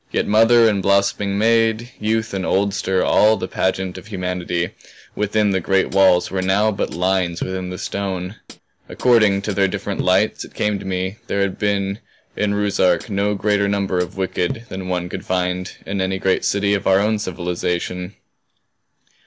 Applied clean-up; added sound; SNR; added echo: none; Hi-hat; 16 dB; none.